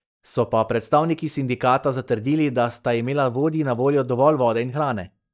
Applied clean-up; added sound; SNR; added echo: neural mask model DeepFilterNet 3.